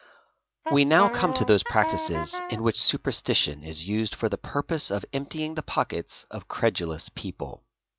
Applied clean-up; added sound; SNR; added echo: none; Wind instrument, woodwind instrument; 6 dB; none.